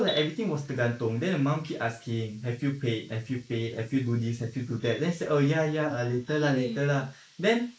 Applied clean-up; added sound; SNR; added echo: neural mask model Resemble Enhance denoiser.